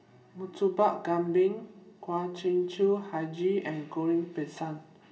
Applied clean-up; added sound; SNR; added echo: none; none; none; reverberation time 0.7 s.